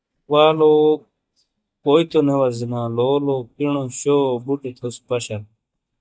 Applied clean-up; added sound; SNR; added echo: neural mask model DeepFilterNet 3.